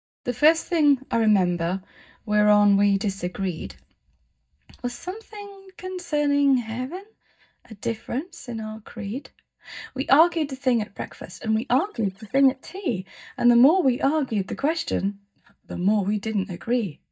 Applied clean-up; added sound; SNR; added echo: neural mask model DeepFilterNet 3.